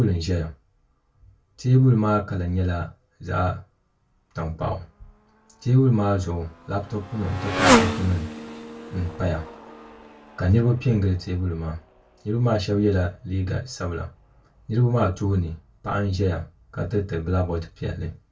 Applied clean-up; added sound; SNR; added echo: none; Motorcycle; 8 dB; reverberation time 0.2 s.